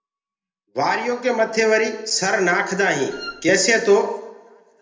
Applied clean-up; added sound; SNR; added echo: none; Wind instrument, woodwind instrument; 16 dB; reverberation time 0.9 s.